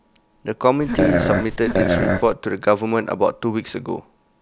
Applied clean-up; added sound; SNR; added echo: none; Burping, eructation; -2 dB; none.